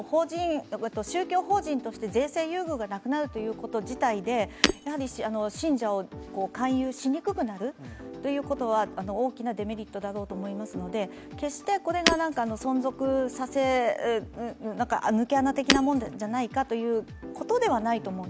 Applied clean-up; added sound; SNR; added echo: none; Shatter; 3 dB; none.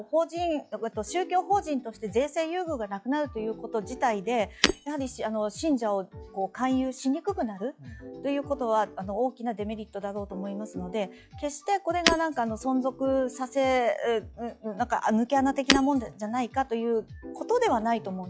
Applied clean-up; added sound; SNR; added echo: classical method log-MMSE.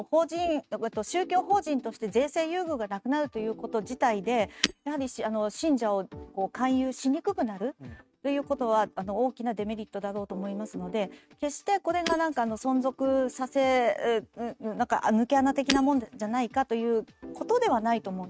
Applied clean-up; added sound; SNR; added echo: neural mask model RNNoise.